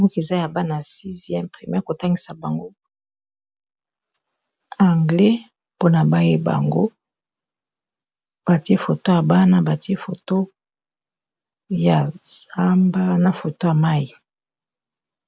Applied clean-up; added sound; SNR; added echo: none; none; none; none.